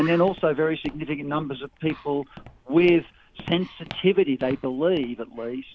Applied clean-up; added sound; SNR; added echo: none; Bird + Walk, footsteps; 18 dB; none.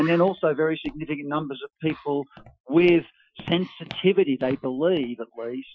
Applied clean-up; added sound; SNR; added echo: classical method Wiener filter.